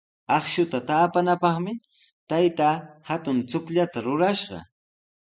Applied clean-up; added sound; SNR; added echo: none; none; none; none.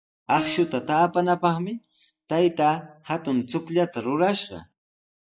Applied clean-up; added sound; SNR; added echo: classical method log-MMSE.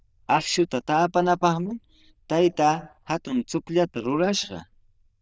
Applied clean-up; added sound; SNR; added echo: neural diffusion model UNIVERSE++.